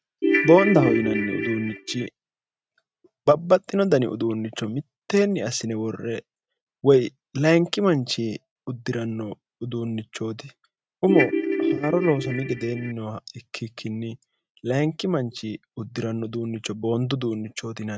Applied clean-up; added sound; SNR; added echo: neural mask model RNNoise.